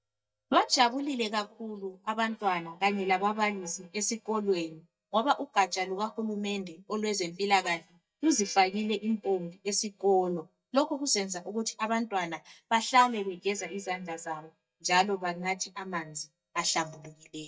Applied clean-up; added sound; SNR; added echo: neural mask model DeepFilterNet 3.